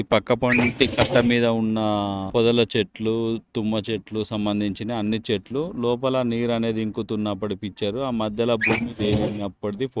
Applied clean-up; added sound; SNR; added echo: neural mask model RNNoise.